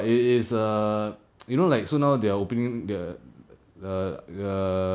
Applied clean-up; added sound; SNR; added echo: none; none; none; none.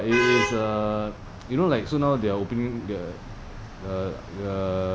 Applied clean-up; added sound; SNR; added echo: none; Traffic noise, roadway noise / Vehicle horn, car horn, honking; 7 dB; none.